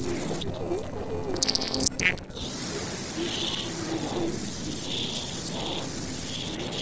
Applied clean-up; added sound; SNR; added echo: neural separator model SepFormer DNS4.